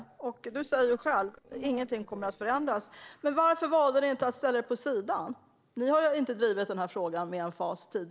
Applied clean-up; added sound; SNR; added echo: neural separator model SepFormer DNS4.